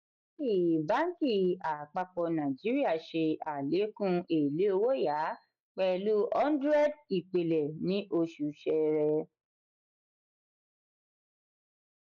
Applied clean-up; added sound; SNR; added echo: neural mask model DeepFilterNet 3.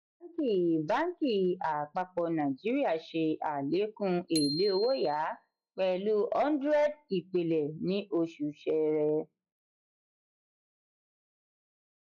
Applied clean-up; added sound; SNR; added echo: classical method log-MMSE.